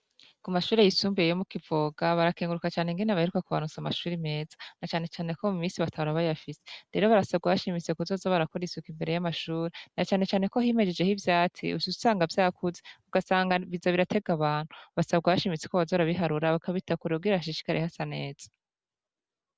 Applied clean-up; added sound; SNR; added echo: none; none; none; none.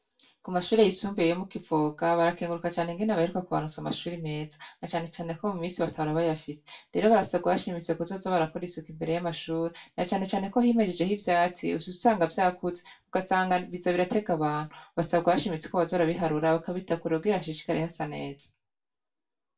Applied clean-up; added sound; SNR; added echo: none; none; none; reverberation time 0.2 s.